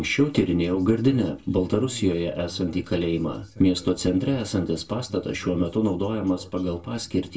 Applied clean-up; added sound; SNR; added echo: none; none; none; reverberation time 0.2 s.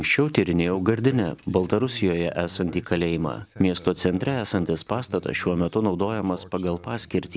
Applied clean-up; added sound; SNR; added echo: none; none; none; none.